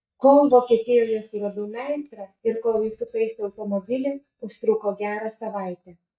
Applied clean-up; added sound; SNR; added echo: neural mask model DeepFilterNet 3.